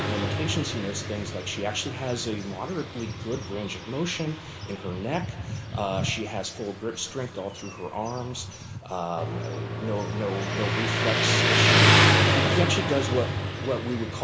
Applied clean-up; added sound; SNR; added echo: none; Motorcycle; -4 dB; reverberation time 2.7 s.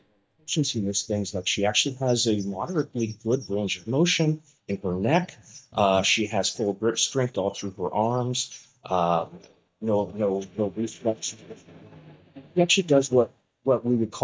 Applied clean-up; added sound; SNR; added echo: neural mask model DeepFilterNet 3.